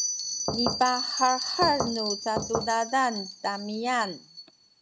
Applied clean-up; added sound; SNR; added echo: none; Bell + Knock / Wood; 4 dB; none.